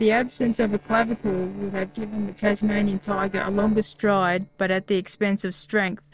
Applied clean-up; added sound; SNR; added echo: neural separator model SepFormer DNS4.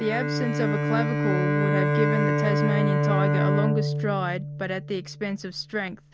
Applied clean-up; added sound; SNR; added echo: none; Bowed string instrument; -4 dB; none.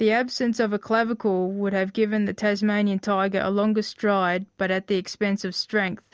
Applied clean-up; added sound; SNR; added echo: none; none; none; none.